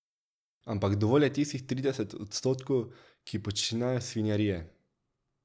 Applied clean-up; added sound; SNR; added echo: none; none; none; none.